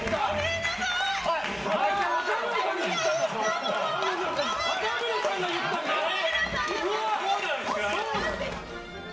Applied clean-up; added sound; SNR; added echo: none; none; none; reverberation time 1.2 s.